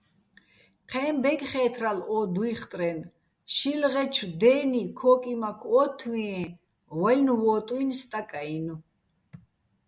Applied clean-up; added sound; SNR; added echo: none; none; none; none.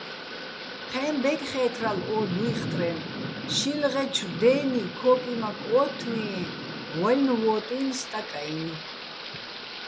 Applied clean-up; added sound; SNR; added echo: none; Thunder / Rain; 8 dB; none.